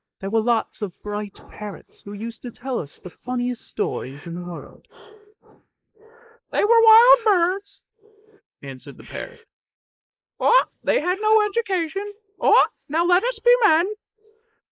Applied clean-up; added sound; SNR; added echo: neural mask model Resemble Enhance denoiser.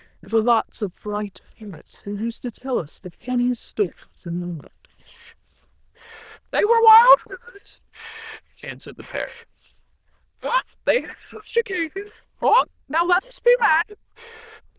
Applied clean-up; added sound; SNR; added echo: neural diffusion model UNIVERSE++.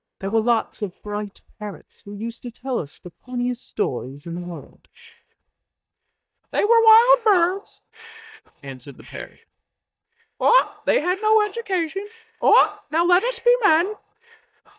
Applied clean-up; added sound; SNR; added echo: neural mask model DeepFilterNet 3.